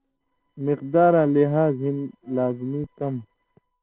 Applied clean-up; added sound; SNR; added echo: neural separator model SepFormer DNS4.